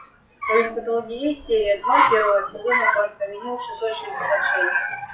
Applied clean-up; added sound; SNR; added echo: classical method WPE with log-MMSE.